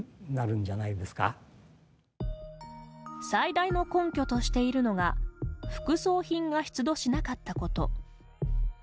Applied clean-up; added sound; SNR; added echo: none; none; none; none.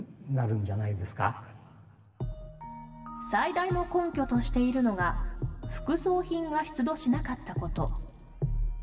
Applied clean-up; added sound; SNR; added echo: none; none; none; reverberation time 3.0 s.